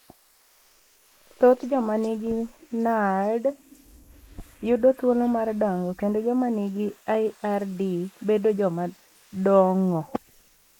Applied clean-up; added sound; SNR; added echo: neural mask model Resemble Enhance denoiser.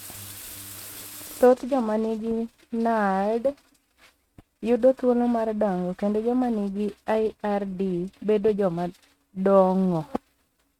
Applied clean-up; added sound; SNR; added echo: neural mask model RNNoise.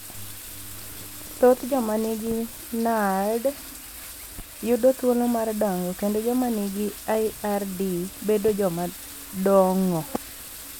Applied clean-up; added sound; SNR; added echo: none; Bathtub (filling or washing); 15 dB; none.